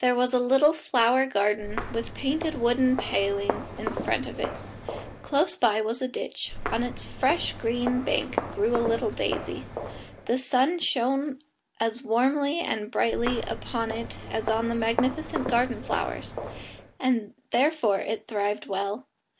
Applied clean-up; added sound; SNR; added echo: none; Walk, footsteps; 8 dB; none.